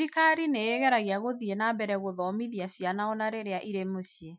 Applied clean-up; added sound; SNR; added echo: classical method Wiener filter.